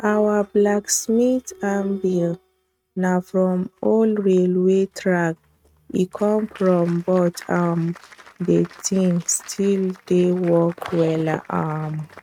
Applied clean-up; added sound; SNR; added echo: neural mask model RNNoise.